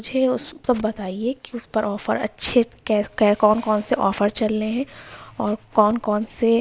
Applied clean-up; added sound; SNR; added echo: none; none; none; none.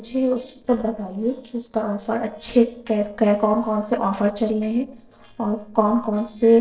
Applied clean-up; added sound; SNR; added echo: neural separator model SepFormer DNS4.